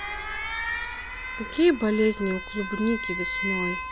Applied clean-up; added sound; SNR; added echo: none; Alarm; 5 dB; none.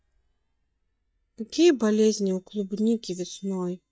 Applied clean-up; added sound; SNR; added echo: neural mask model DeepFilterNet 3.